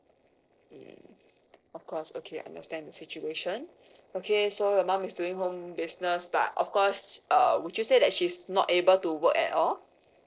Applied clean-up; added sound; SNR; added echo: neural separator model SepFormer DNS4.